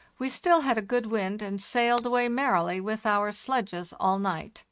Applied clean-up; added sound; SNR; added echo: neural mask model RNNoise.